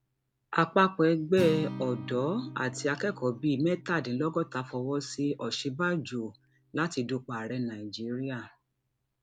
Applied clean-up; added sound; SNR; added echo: none; Acoustic guitar; 14 dB; none.